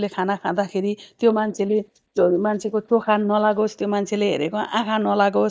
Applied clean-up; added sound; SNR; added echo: neural mask model DeepFilterNet 3.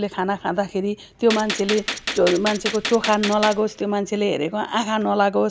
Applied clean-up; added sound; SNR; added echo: none; Gunshot, gunfire; 8 dB; none.